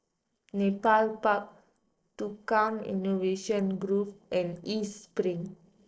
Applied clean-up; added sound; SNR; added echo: neural separator model SepFormer DNS4.